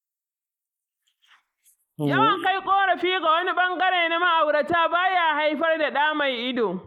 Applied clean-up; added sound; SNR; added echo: neural mask model Resemble Enhance denoiser.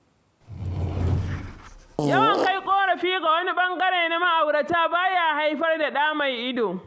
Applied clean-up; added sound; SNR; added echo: none; Fart / Drawer open or close; 3 dB; none.